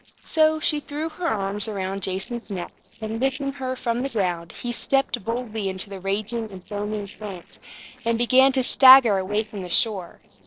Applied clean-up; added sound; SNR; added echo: neural separator model SepFormer DNS4.